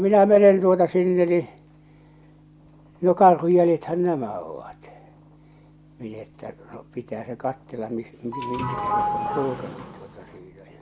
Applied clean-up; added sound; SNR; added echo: none; Sliding door / Doorbell; 6 dB; none.